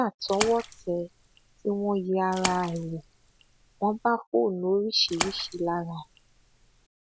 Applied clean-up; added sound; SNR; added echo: none; Splash, splatter; 9 dB; none.